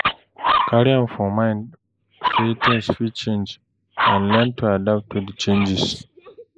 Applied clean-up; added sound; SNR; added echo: neural mask model Resemble Enhance denoiser.